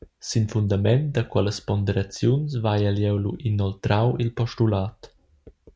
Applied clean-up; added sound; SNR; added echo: none; none; none; none.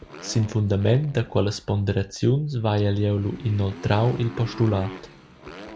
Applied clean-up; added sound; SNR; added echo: none; Motorcycle; 18 dB; none.